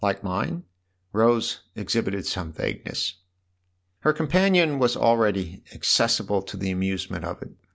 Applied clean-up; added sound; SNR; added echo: none; none; none; none.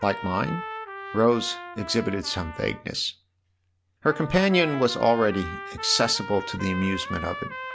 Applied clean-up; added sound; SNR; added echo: none; Trumpet; 11 dB; none.